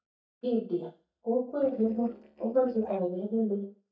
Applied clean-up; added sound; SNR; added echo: neural mask model DeepFilterNet 3.